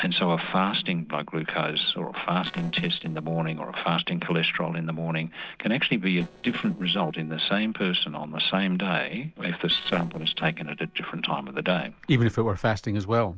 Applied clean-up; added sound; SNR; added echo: neural separator model SepFormer DNS4.